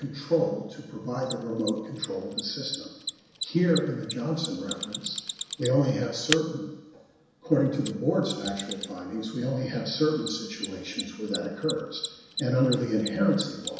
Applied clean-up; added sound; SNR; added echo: none; Mechanisms; 10 dB; reverberation time 1.0 s.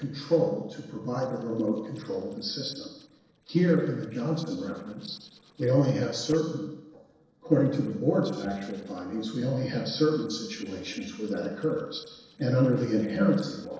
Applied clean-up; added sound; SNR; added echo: neural separator model SepFormer DNS4.